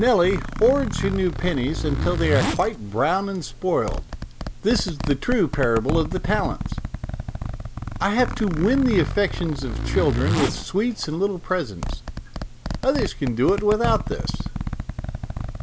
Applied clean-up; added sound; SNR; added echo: none; Zipper (clothing); 4 dB; none.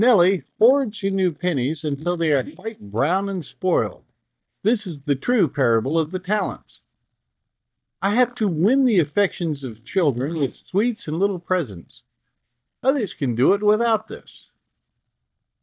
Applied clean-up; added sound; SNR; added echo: neural mask model DeepFilterNet 3.